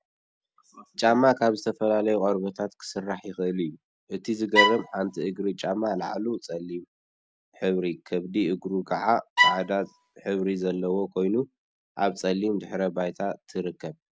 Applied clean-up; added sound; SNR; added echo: none; Bowed string instrument; -2 dB; none.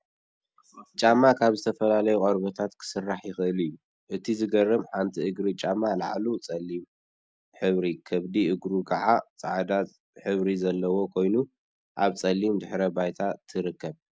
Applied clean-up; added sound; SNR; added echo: none; none; none; none.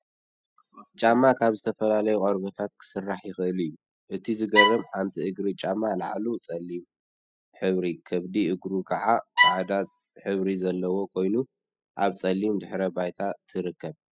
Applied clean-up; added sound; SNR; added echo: classical method spectral subtraction.